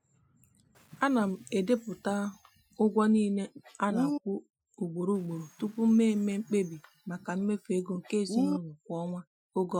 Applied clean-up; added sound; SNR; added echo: classical method Wiener filter.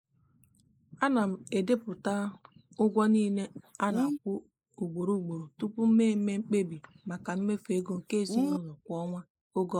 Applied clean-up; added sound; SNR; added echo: neural mask model Resemble Enhance denoiser.